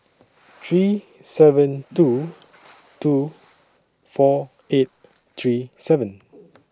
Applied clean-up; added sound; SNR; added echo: none; none; none; none.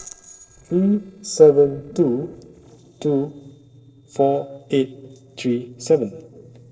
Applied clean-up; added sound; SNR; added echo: neural separator model SepFormer DNS4.